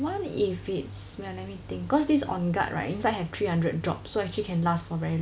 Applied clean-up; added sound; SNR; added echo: none; none; none; none.